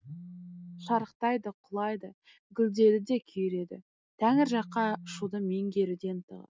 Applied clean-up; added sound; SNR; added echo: none; Telephone; 15 dB; none.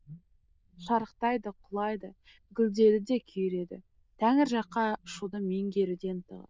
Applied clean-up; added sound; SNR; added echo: neural diffusion model UNIVERSE++.